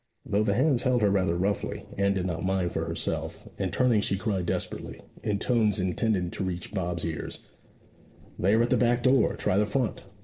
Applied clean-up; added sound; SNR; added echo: neural separator model SepFormer DNS4.